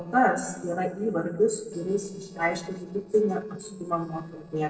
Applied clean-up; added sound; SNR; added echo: neural separator model SepFormer DNS4.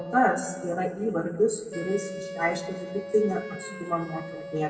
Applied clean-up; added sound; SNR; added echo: none; Wind instrument, woodwind instrument; 12 dB; reverberation time 1.5 s.